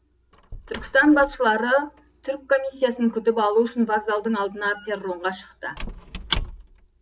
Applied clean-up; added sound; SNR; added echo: none; Squeak / Wood; 14 dB; none.